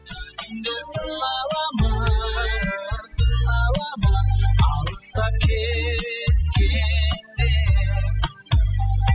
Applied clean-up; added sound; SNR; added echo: classical method spectral subtraction.